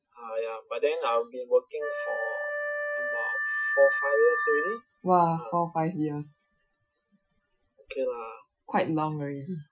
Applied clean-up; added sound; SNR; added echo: classical method Wiener filter.